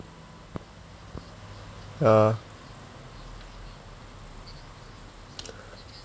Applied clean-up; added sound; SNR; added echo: none; none; none; none.